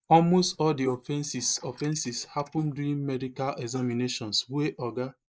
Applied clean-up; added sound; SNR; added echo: neural mask model Resemble Enhance denoiser.